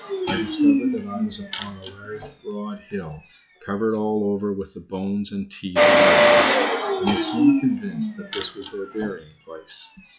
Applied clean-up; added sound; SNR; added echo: classical method log-MMSE.